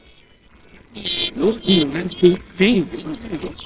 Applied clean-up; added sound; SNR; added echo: neural separator model SepFormer WHAMR!.